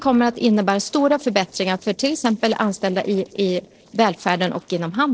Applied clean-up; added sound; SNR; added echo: neural separator model SepFormer DNS4.